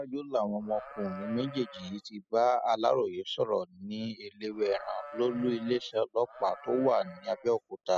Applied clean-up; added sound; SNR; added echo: classical method spectral subtraction.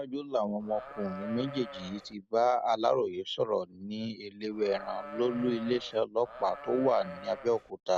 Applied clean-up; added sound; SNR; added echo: none; Livestock, farm animals, working animals; 13 dB; none.